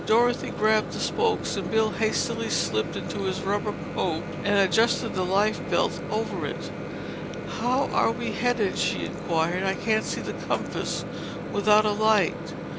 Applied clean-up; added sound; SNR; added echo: none; Microwave oven; 6 dB; none.